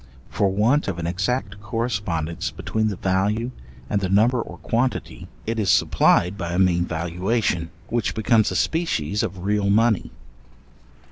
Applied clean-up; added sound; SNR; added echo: none; Mechanisms / Bicycle; 20 dB; none.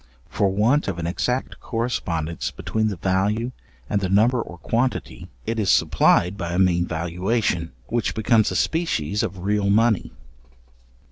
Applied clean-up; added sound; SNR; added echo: none; none; none; none.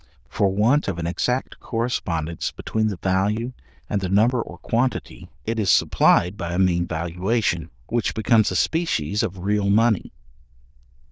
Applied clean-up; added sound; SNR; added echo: neural diffusion model UNIVERSE++.